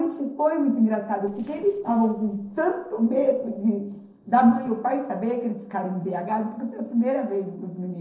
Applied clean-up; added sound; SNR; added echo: neural separator model SepFormer DNS4.